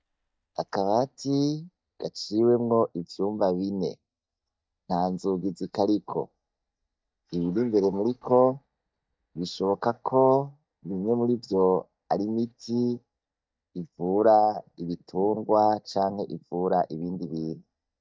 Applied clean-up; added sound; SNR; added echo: neural mask model DeepFilterNet 3.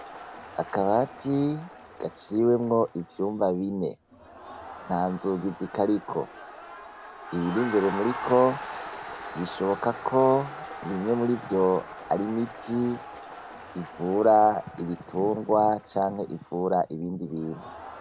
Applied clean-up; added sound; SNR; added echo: none; Crowd; 14 dB; none.